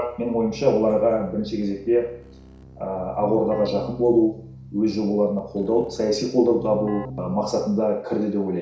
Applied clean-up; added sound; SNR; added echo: none; Keyboard (musical); 16 dB; reverberation time 0.6 s.